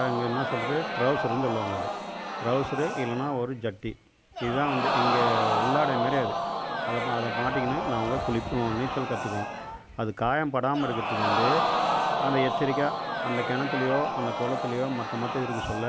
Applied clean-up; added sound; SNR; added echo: none; Crowd; 0 dB; none.